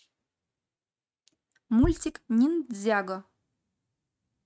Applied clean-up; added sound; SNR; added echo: neural mask model RNNoise.